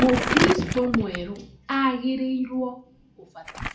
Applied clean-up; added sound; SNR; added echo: none; Crumpling, crinkling; 4 dB; reverberation time 0.4 s.